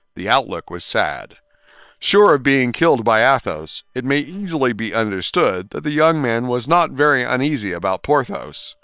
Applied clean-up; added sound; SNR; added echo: neural separator model SepFormer WHAM!.